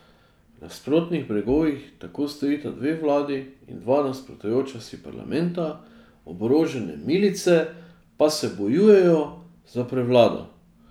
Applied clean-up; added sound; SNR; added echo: none; none; none; none.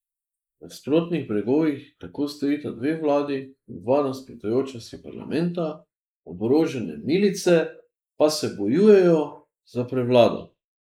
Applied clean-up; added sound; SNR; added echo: neural mask model Resemble Enhance denoiser.